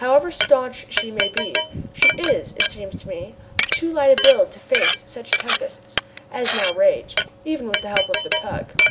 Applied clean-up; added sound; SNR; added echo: none; Glass; 0 dB; none.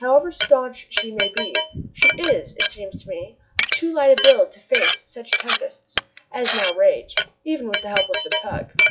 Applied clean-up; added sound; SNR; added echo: classical method log-MMSE.